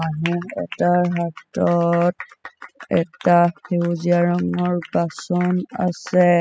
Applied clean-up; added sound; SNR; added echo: classical method spectral subtraction.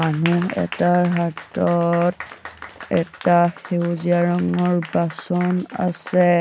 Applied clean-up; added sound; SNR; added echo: none; Applause; 16 dB; none.